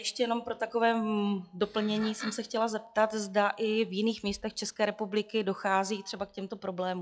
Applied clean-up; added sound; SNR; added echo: classical method log-MMSE.